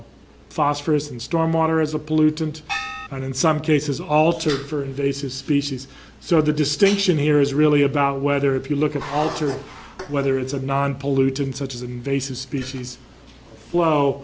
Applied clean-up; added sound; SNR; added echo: none; Gong; 6 dB; none.